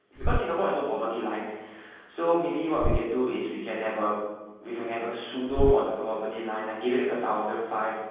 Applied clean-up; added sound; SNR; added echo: none; Bird; 6 dB; reverberation time 1.3 s.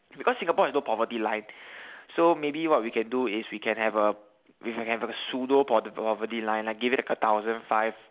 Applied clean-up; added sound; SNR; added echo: none; none; none; none.